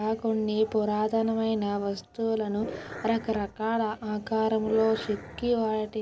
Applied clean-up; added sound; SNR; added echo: none; Growling; 13 dB; none.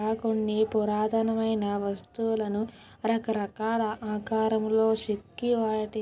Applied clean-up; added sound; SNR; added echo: none; none; none; none.